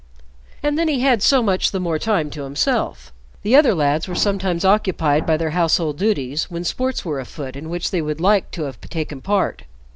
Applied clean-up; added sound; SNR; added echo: none; Explosion; 16 dB; none.